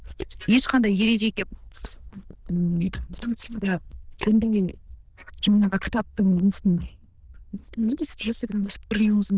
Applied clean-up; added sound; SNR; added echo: neural diffusion model UNIVERSE++.